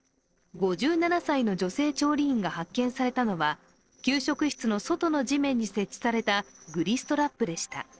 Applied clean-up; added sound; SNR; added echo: neural separator model SepFormer DNS4.